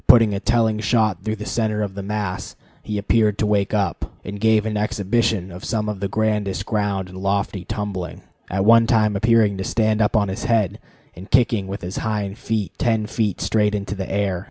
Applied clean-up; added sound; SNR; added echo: none; none; none; none.